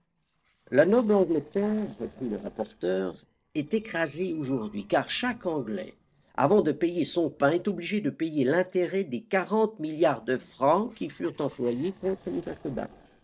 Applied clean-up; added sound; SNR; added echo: neural separator model SepFormer DNS4.